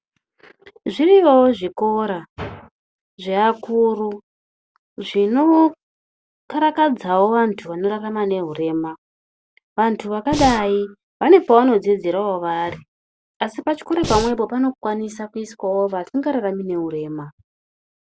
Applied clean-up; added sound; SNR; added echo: none; Breathing; 6 dB; none.